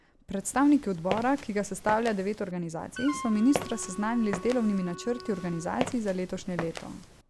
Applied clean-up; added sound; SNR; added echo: none; Wind instrument, woodwind instrument + Walk, footsteps; 10 dB; none.